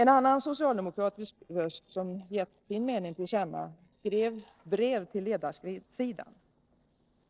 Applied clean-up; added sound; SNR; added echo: neural separator model SepFormer DNS4.